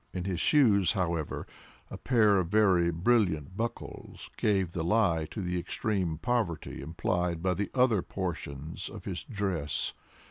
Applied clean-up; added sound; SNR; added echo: none; none; none; none.